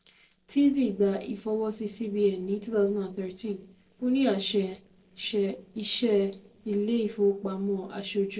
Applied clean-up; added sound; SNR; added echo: neural separator model SepFormer DNS4.